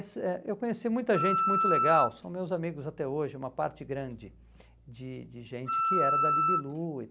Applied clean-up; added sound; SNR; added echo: none; Wind instrument, woodwind instrument; -5 dB; none.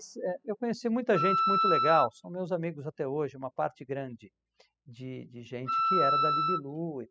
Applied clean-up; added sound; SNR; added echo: classical method spectral subtraction.